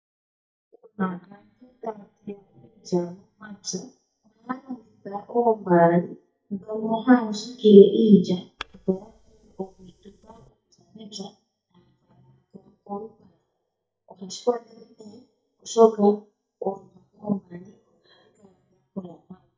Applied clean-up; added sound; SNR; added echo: neural mask model DeepFilterNet 3.